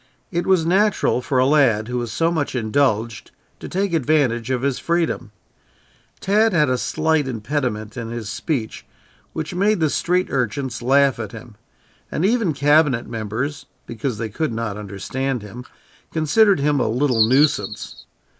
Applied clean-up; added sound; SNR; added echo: neural mask model Resemble Enhance denoiser.